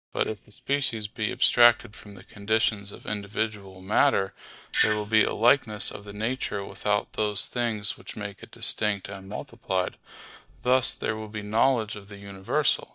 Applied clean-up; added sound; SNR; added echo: neural mask model DeepFilterNet 3.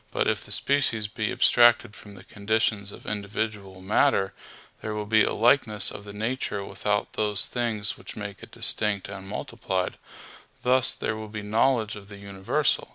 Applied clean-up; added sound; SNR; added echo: none; none; none; none.